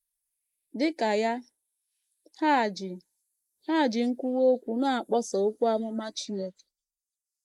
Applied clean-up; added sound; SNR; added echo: neural mask model Resemble Enhance denoiser.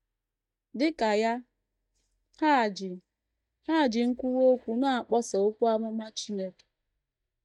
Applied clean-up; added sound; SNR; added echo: neural mask model DeepFilterNet 3.